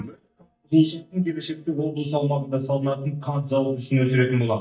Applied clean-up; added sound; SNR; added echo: neural mask model DeepFilterNet 3.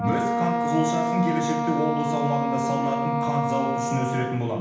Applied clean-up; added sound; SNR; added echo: none; Wind instrument, woodwind instrument; -1 dB; reverberation time 0.9 s.